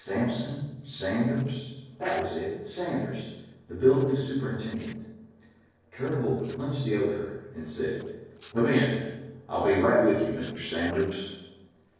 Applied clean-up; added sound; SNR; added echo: neural separator model SepFormer DNS4.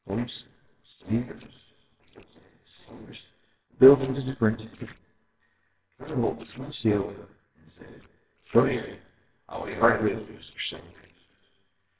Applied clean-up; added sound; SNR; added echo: neural separator model SepFormer WHAMR!.